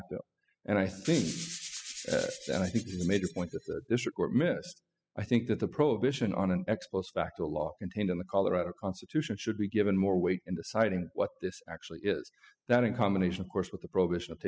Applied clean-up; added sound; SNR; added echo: classical method spectral subtraction.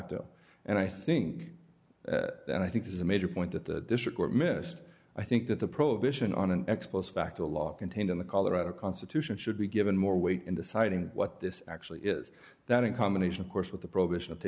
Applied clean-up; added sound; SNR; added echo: none; none; none; none.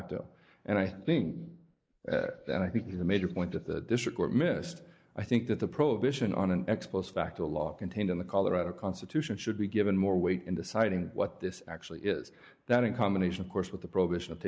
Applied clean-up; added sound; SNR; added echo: neural mask model Resemble Enhance denoiser.